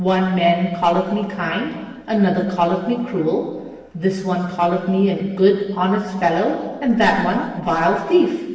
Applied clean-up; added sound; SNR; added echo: none; none; none; reverberation time 1.2 s.